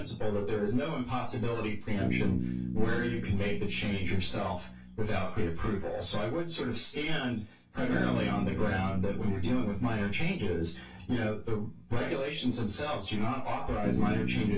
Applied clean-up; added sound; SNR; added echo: none; Bass guitar; 8 dB; reverberation time 0.1 s.